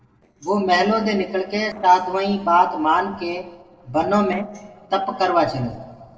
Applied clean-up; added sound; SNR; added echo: neural separator model SepFormer DNS4.